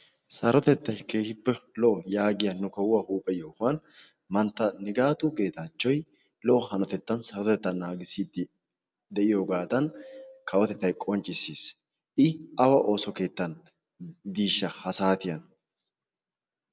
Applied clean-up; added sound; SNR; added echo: none; none; none; none.